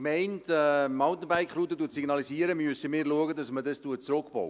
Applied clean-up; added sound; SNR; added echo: none; none; none; none.